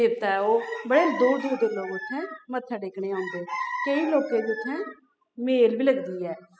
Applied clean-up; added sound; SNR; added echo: classical method spectral subtraction.